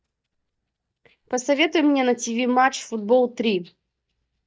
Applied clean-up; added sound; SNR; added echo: neural mask model DeepFilterNet 3.